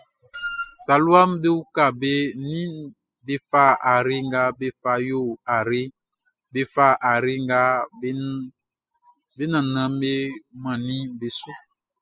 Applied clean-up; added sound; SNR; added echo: classical method spectral subtraction.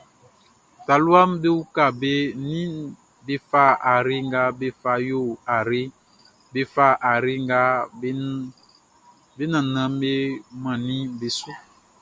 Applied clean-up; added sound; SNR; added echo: none; none; none; none.